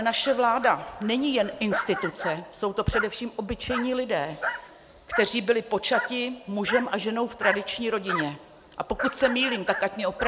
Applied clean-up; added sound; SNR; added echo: none; Dog; 8 dB; none.